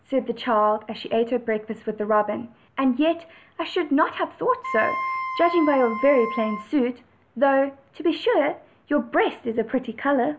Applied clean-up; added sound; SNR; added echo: none; Wind instrument, woodwind instrument; 6 dB; none.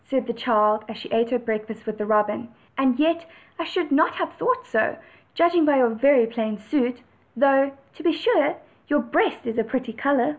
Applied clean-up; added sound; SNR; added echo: none; none; none; none.